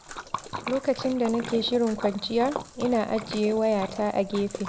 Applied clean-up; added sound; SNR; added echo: none; Splash, splatter; 11 dB; none.